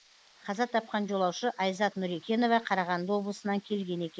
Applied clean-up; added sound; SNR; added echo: neural mask model Resemble Enhance denoiser.